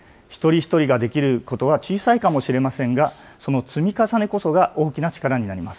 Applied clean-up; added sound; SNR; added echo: none; none; none; none.